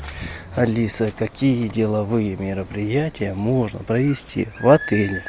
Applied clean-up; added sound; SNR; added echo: none; none; none; none.